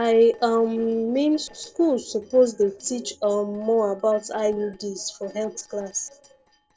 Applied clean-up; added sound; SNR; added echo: neural separator model SepFormer DNS4.